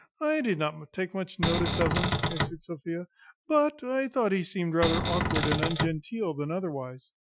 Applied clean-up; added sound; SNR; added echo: classical method Wiener filter.